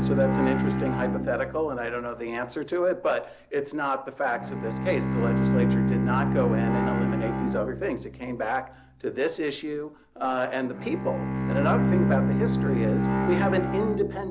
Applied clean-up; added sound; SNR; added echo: none; Bowed string instrument; -2 dB; none.